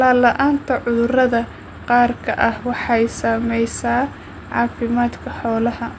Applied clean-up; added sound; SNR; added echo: none; none; none; none.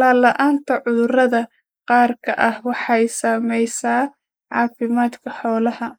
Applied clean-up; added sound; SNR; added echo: neural mask model Resemble Enhance denoiser.